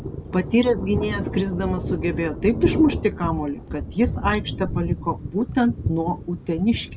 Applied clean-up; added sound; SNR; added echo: none; Thunder; 5 dB; none.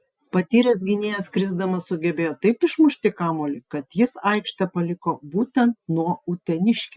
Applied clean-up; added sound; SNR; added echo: none; none; none; none.